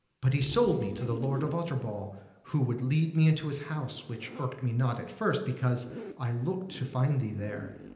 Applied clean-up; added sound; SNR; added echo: none; Zipper (clothing); 17 dB; reverberation time 0.9 s.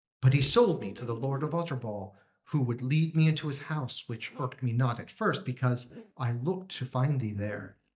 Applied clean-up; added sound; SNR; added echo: neural mask model DeepFilterNet 3.